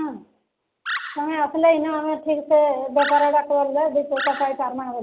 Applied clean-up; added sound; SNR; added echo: none; Animal; 10 dB; none.